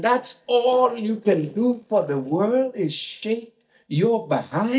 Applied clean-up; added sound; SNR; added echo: neural mask model DeepFilterNet 3.